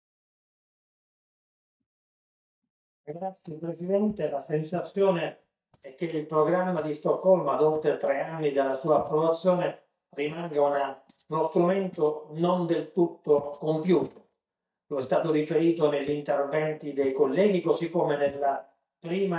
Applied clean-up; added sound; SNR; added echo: neural mask model DeepFilterNet 3.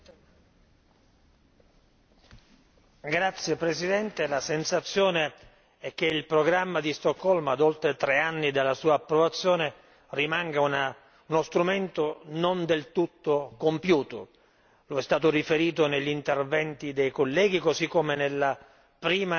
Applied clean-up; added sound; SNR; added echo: none; none; none; none.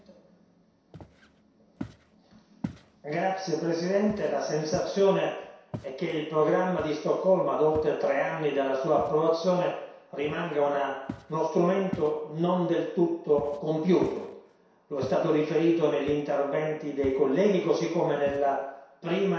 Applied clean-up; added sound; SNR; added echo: none; Walk, footsteps; 18 dB; reverberation time 0.7 s.